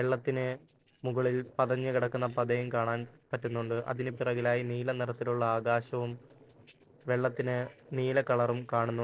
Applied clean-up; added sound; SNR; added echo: neural separator model SepFormer DNS4.